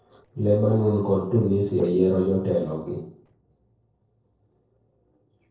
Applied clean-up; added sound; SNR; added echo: neural separator model SepFormer DNS4.